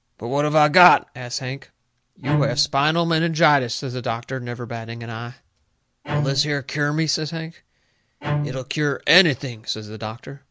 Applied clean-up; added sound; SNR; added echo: none; Bowed string instrument; 7 dB; none.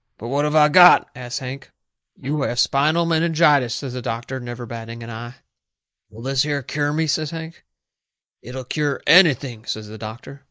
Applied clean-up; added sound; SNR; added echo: neural mask model Resemble Enhance denoiser.